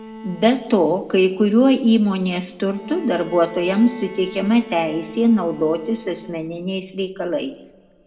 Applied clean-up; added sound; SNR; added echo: none; Bowed string instrument; 18 dB; reverberation time 1.1 s.